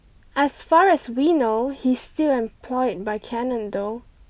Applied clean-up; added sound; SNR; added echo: none; none; none; none.